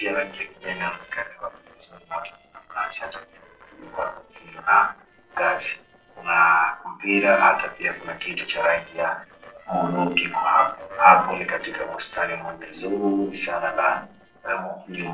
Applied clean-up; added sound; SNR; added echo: neural separator model SepFormer DNS4.